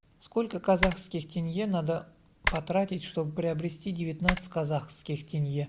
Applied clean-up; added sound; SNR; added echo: none; Typing; 6 dB; none.